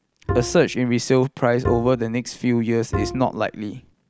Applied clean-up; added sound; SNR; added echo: none; Bowed string instrument; 9 dB; none.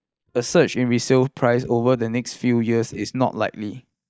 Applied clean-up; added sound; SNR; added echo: neural mask model DeepFilterNet 3.